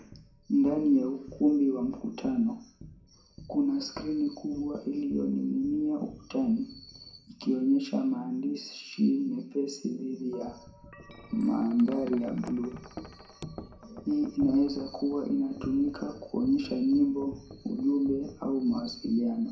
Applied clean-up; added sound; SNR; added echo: none; Wind chime; 19 dB; reverberation time 0.5 s.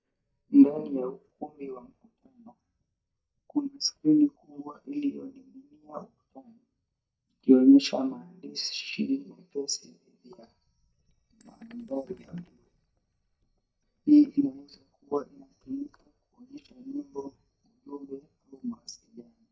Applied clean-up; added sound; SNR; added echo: neural mask model DeepFilterNet 3.